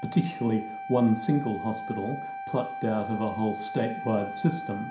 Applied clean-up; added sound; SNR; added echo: none; Wind instrument, woodwind instrument; 9 dB; reverberation time 0.5 s.